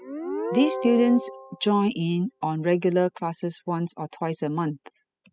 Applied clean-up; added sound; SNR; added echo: classical method spectral subtraction.